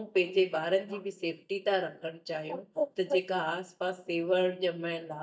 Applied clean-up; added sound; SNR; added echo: neural mask model DeepFilterNet 3.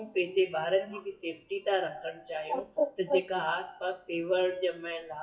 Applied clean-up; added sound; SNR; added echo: classical method WPE with log-MMSE.